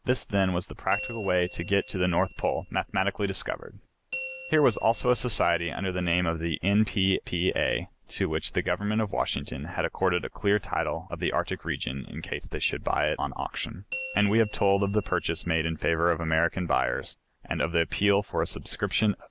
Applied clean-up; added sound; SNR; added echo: none; Bell; 13 dB; none.